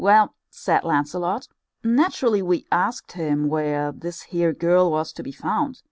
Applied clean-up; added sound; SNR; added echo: none; none; none; none.